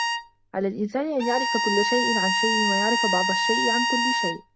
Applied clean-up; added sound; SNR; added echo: none; Bowed string instrument; -2 dB; none.